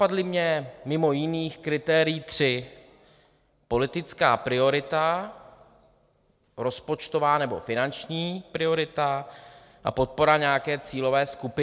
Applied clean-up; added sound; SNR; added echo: none; none; none; none.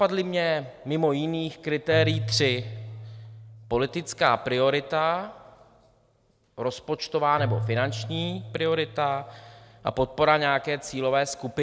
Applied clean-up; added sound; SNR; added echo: none; Keyboard (musical); 11 dB; none.